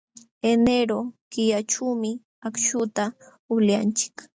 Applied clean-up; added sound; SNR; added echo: none; none; none; none.